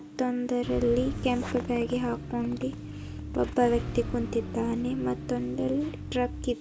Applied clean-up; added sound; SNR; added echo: none; Car; 8 dB; none.